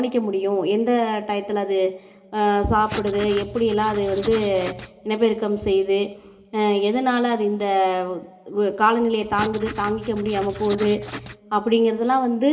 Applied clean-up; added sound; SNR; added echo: none; Writing; 11 dB; reverberation time 2.2 s.